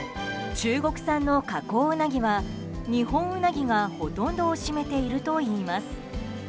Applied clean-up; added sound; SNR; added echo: none; none; none; none.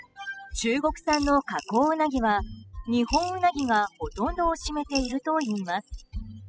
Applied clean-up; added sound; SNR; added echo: classical method spectral subtraction.